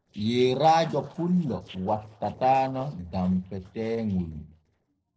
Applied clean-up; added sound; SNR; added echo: neural separator model SepFormer DNS4.